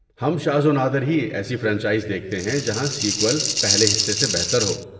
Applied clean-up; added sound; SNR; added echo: none; Rattle (instrument); 1 dB; reverberation time 1.2 s.